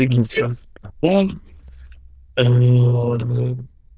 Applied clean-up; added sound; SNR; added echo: neural diffusion model UNIVERSE++.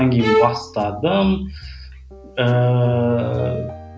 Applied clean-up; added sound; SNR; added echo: none; Bowed string instrument; 2 dB; none.